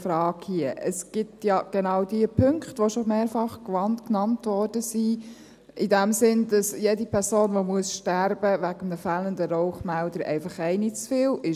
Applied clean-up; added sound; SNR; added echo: none; none; none; none.